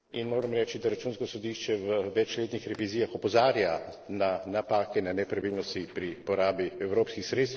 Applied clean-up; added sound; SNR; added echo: neural separator model SepFormer DNS4.